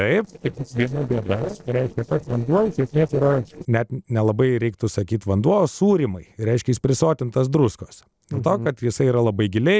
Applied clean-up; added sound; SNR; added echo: neural separator model SepFormer DNS4.